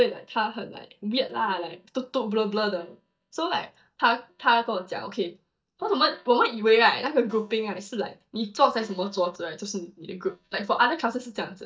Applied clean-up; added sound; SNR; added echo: neural mask model DeepFilterNet 3.